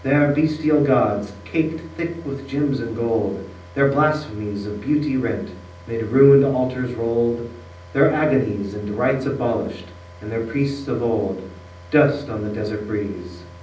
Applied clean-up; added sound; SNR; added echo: none; Car; 20 dB; reverberation time 0.6 s.